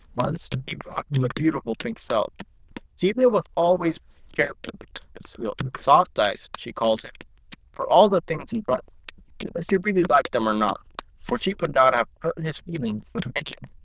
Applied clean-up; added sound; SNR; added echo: neural diffusion model UNIVERSE++.